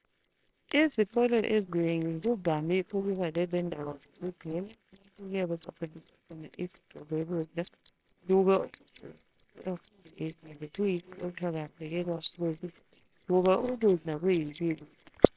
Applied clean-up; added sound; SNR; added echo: neural separator model SepFormer WHAMR!.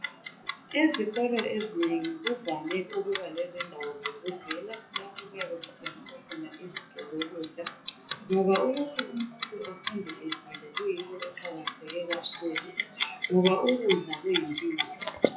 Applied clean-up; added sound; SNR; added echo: classical method WPE with log-MMSE.